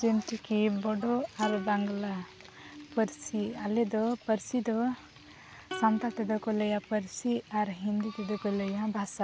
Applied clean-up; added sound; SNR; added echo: none; Plucked string instrument; 16 dB; none.